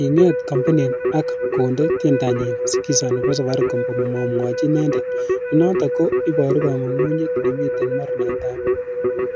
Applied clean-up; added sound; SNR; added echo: none; Keyboard (musical); 0 dB; none.